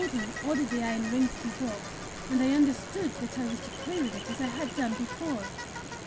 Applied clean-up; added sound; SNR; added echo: none; Bicycle + Ocean; 7 dB; none.